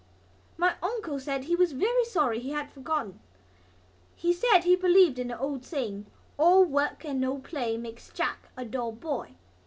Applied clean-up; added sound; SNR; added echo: none; none; none; none.